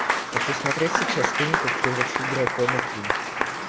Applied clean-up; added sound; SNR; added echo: none; Applause / Crowd; -4 dB; none.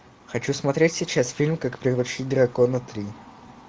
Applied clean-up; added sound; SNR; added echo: none; none; none; none.